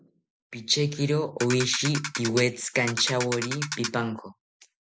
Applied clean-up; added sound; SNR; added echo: none; Ratchet, pawl; 6 dB; none.